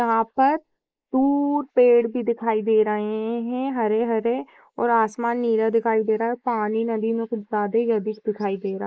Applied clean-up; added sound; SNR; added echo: neural mask model Resemble Enhance denoiser.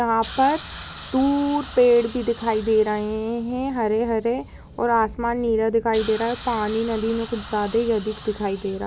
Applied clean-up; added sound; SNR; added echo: none; Hiss; 15 dB; none.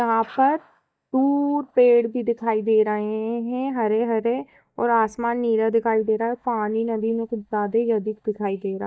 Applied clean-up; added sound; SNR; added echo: neural mask model DeepFilterNet 3.